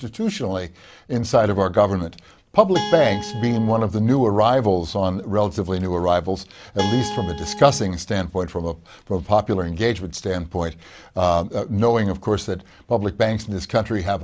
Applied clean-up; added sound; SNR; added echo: none; Guitar; 8 dB; none.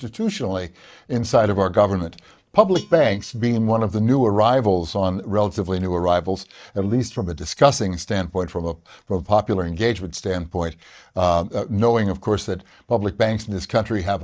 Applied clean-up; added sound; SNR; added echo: neural mask model DeepFilterNet 3.